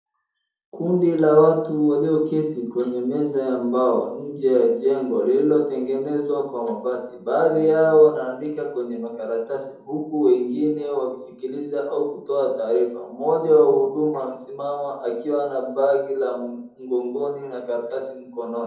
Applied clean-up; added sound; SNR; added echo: none; none; none; reverberation time 2.6 s.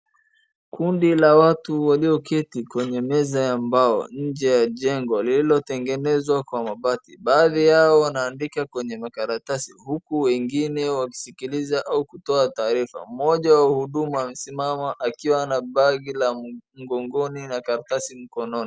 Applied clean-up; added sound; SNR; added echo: none; none; none; none.